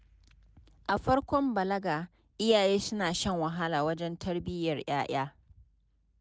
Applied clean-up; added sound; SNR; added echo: none; none; none; none.